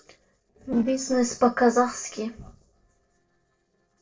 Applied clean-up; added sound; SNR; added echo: neural separator model SepFormer DNS4.